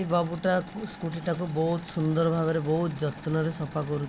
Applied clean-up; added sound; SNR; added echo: none; Engine / Mechanisms; 17 dB; none.